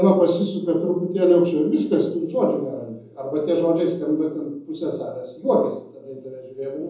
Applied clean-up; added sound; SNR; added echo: none; none; none; reverberation time 0.6 s.